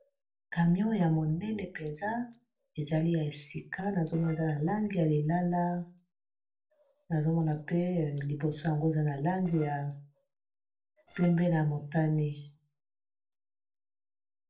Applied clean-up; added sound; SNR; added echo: neural separator model SepFormer DNS4.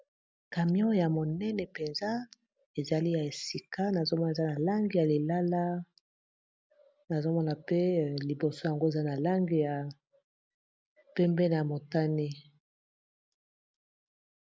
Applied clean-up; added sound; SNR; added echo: none; none; none; none.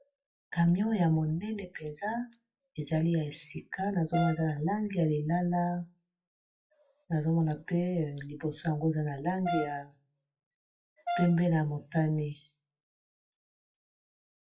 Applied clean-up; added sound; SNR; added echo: classical method WPE with log-MMSE.